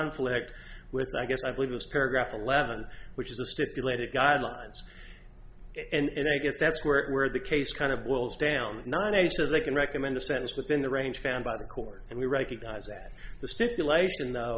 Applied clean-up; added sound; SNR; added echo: none; none; none; none.